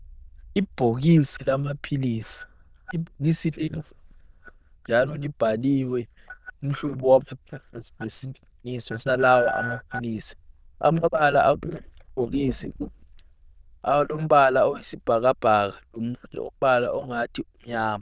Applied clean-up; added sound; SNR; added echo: neural diffusion model UNIVERSE++.